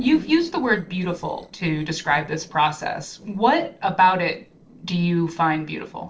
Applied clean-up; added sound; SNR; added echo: neural separator model SepFormer DNS4.